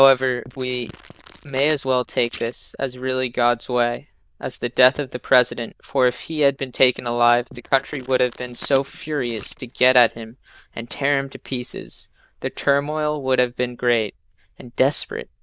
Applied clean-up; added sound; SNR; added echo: neural diffusion model UNIVERSE++.